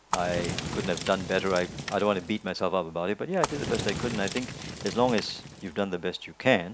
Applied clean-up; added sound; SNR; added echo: none; Fire; 7 dB; none.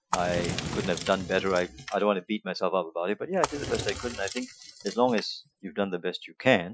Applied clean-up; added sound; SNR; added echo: classical method Wiener filter.